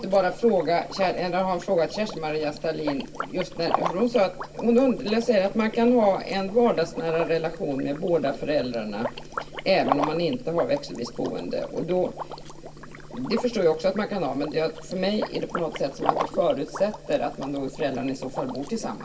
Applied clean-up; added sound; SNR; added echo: none; Liquid; 11 dB; reverberation time 0.2 s.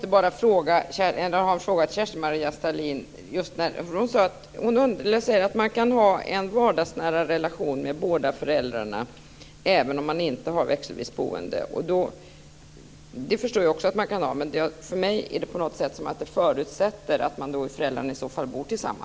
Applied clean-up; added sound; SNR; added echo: none; none; none; none.